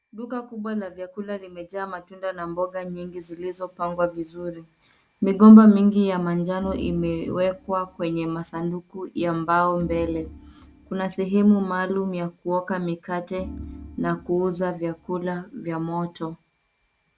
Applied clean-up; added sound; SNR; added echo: none; Organ; 18 dB; none.